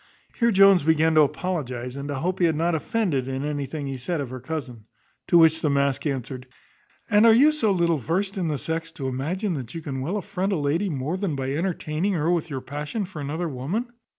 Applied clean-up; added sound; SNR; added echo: none; none; none; none.